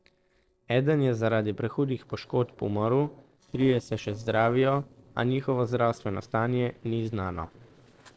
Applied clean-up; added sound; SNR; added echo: neural separator model SepFormer DNS4.